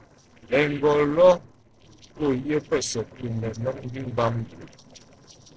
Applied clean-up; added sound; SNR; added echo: neural separator model SepFormer DNS4.